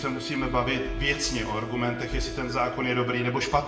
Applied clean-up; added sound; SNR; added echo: none; Wind instrument, woodwind instrument; 11 dB; reverberation time 0.7 s.